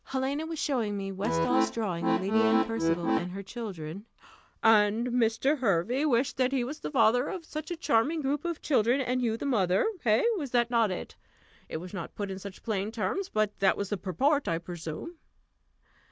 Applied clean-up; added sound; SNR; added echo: none; Accordion; -1 dB; none.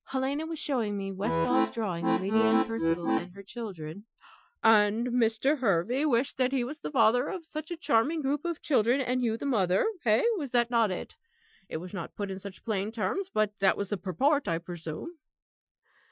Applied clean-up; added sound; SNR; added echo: classical method Wiener filter.